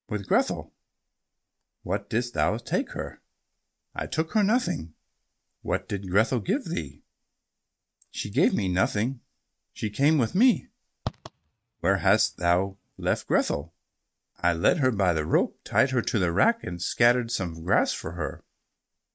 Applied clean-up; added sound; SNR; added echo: neural mask model RNNoise.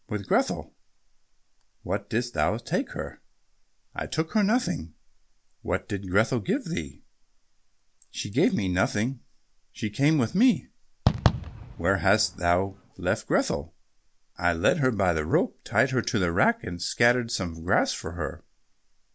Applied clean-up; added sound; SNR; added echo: none; Fireworks; 2 dB; none.